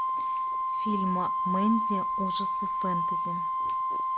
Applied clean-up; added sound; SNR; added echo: none; Organ; -4 dB; none.